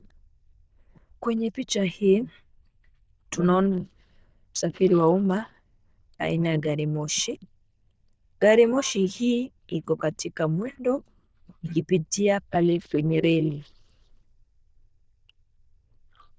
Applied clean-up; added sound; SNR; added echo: neural diffusion model UNIVERSE++.